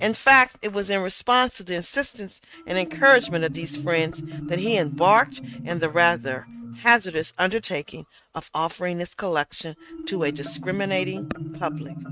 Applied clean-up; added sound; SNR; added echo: neural mask model RNNoise.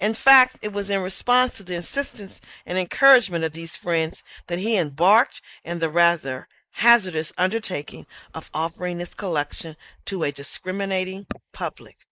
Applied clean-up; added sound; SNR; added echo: neural mask model Resemble Enhance denoiser.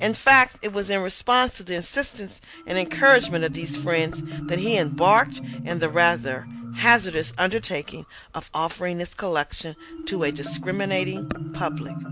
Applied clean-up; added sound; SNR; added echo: none; Marimba, xylophone; 11 dB; none.